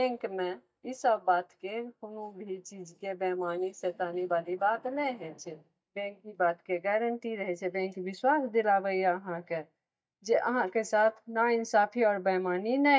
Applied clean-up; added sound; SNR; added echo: neural mask model DeepFilterNet 3.